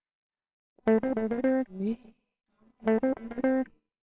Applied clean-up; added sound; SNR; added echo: neural separator model SepFormer WHAMR!.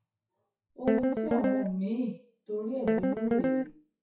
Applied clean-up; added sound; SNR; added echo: classical method WPE with log-MMSE.